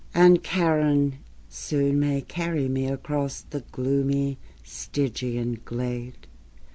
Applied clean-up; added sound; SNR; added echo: none; none; none; none.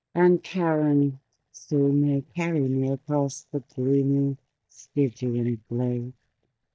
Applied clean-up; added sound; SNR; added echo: neural mask model DeepFilterNet 3.